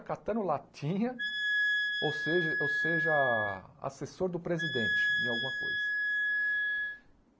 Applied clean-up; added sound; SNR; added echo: none; Wind instrument, woodwind instrument; -4 dB; none.